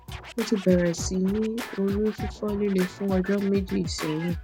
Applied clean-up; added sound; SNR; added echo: none; Scratching (performance technique); 10 dB; none.